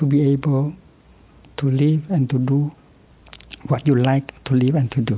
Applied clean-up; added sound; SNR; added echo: none; none; none; none.